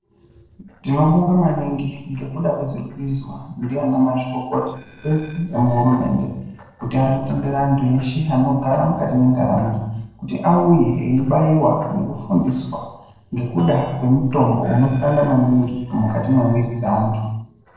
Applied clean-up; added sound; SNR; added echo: neural separator model SepFormer DNS4.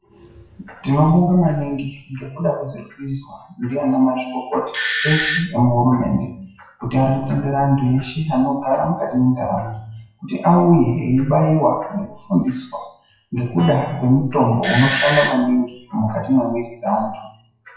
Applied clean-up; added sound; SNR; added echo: classical method WPE with log-MMSE.